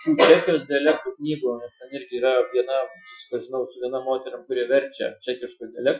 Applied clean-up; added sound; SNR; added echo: classical method Wiener filter.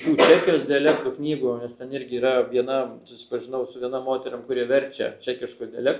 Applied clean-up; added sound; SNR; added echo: none; none; none; none.